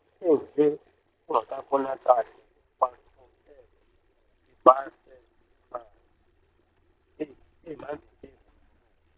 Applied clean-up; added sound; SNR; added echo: neural mask model DeepFilterNet 3.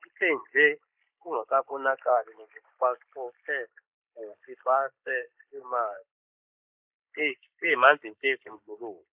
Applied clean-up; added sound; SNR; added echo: neural mask model Resemble Enhance denoiser.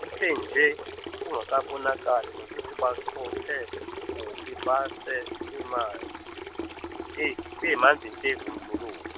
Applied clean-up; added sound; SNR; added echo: none; Sink (filling or washing) / Water tap, faucet; 8 dB; none.